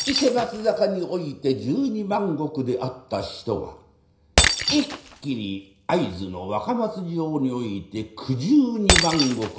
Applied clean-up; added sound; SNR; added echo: none; Shatter; 4 dB; reverberation time 0.5 s.